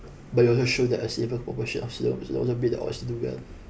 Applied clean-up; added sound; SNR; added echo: none; none; none; none.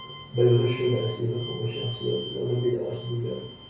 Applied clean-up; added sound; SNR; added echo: none; Bowed string instrument; 15 dB; reverberation time 0.6 s.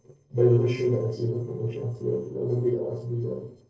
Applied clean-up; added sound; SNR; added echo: neural separator model SepFormer DNS4.